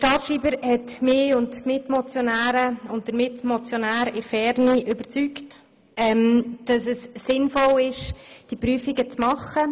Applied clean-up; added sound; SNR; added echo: none; none; none; none.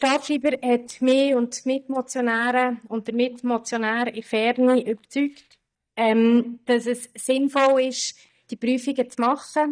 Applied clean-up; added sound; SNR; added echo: neural mask model DeepFilterNet 3.